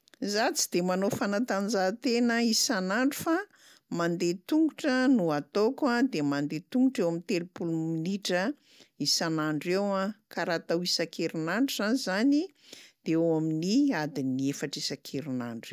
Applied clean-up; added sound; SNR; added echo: none; none; none; none.